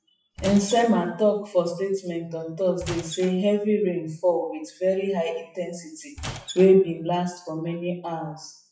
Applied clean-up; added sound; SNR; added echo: classical method WPE with log-MMSE.